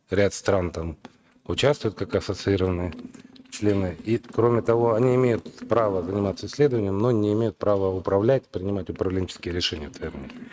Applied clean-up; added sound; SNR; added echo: neural mask model RNNoise.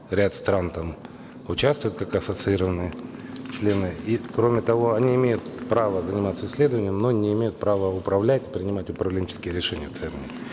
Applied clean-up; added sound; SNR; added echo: none; Motorcycle; 14 dB; none.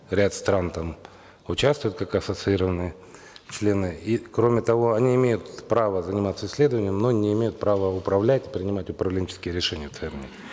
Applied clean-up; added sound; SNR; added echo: none; none; none; none.